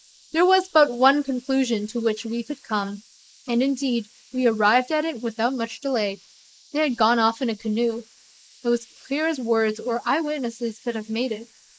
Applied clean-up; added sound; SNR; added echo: neural mask model Resemble Enhance denoiser.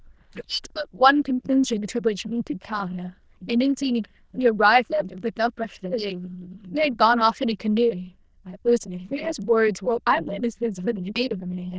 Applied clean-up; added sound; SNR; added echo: neural diffusion model UNIVERSE++.